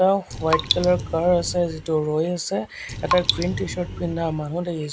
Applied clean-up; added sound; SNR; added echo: none; Raindrop; 6 dB; none.